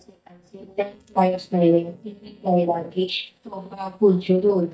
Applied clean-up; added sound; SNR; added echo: neural mask model DeepFilterNet 3.